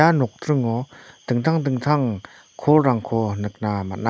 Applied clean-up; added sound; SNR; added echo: none; none; none; none.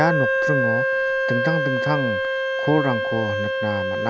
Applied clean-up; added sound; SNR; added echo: none; Wind instrument, woodwind instrument; -2 dB; none.